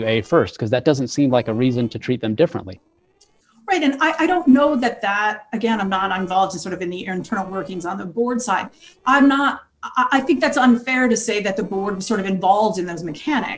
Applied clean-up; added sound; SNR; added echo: neural separator model SepFormer DNS4.